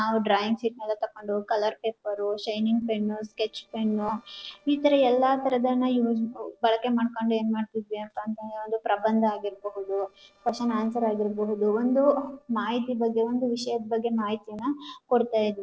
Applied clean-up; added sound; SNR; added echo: neural separator model SepFormer DNS4.